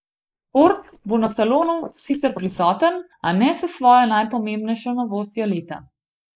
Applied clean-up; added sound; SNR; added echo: neural mask model Resemble Enhance denoiser.